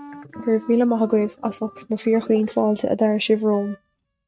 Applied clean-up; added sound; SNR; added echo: neural mask model RNNoise.